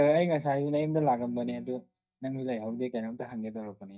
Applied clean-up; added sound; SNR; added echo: neural mask model DeepFilterNet 3.